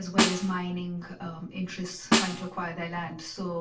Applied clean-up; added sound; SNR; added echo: none; Snare drum; -3 dB; reverberation time 0.3 s.